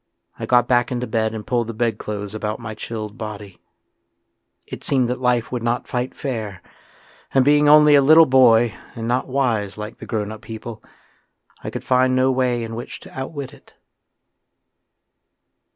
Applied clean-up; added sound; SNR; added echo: none; none; none; none.